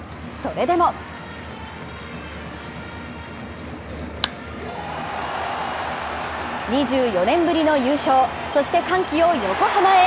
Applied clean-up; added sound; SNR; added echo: none; none; none; none.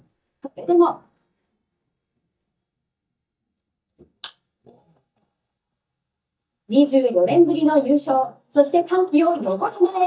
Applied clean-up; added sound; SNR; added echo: neural mask model DeepFilterNet 3.